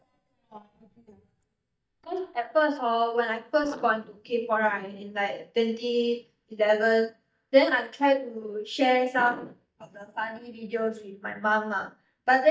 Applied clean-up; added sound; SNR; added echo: neural mask model DeepFilterNet 3.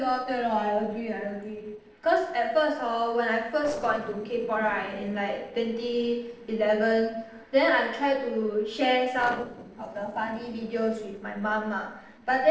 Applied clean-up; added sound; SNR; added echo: neural separator model SepFormer DNS4.